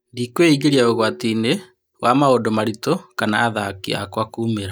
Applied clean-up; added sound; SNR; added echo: neural mask model DeepFilterNet 3.